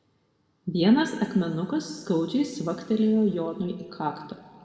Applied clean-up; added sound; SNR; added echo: none; none; none; reverberation time 1.8 s.